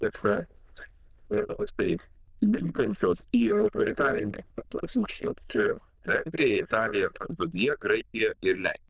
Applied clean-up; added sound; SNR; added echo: neural diffusion model UNIVERSE++.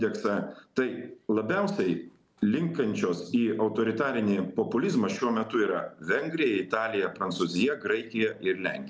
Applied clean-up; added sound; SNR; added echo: none; none; none; none.